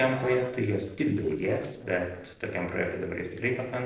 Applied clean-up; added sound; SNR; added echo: neural separator model SepFormer DNS4.